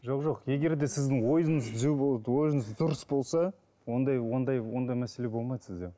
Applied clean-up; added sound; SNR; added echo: none; none; none; none.